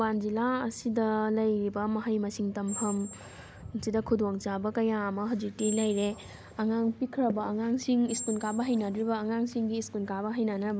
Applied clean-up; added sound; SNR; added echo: none; Squeak; 14 dB; none.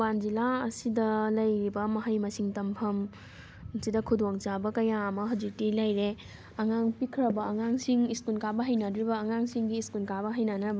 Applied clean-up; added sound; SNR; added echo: none; none; none; none.